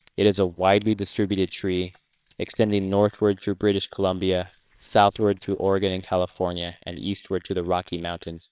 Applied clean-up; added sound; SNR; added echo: neural separator model SepFormer WHAMR!.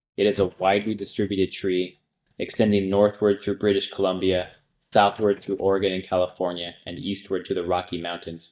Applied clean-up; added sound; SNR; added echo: neural mask model DeepFilterNet 3.